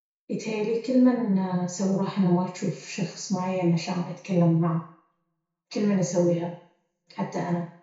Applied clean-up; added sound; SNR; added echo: none; none; none; reverberation time 0.6 s.